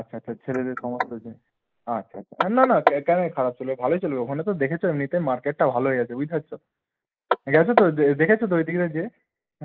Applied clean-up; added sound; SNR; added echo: neural mask model Resemble Enhance denoiser.